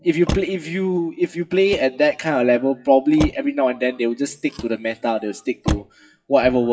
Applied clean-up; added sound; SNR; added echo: classical method WPE with log-MMSE.